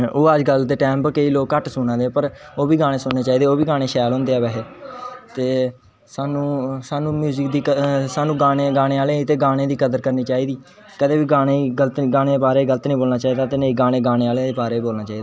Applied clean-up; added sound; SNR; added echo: none; none; none; none.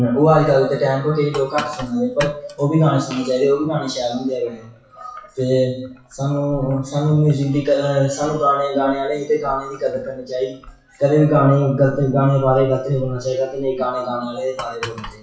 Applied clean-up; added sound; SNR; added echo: classical method WPE with log-MMSE.